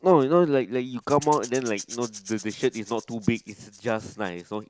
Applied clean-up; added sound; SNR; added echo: none; Rattle / Rattle (instrument); 19 dB; none.